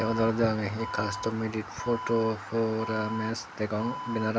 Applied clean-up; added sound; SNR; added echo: none; Alarm; 11 dB; none.